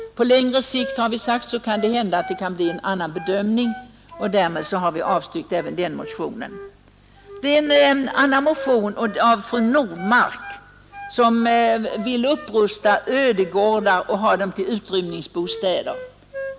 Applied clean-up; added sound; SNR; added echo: none; Wind instrument, woodwind instrument; 16 dB; none.